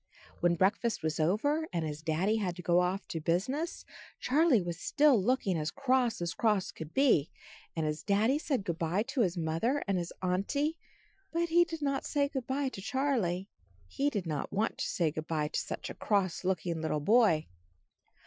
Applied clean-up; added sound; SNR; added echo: classical method Wiener filter.